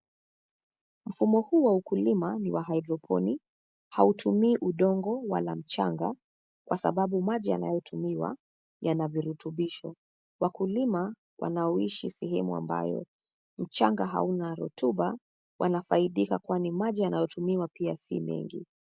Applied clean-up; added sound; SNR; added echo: none; none; none; none.